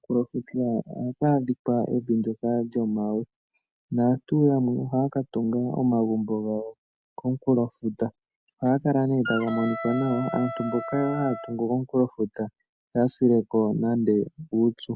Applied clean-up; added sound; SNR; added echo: none; Wind instrument, woodwind instrument; 9 dB; none.